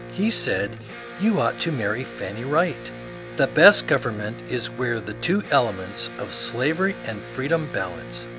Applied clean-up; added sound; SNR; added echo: none; Electric guitar; 12 dB; none.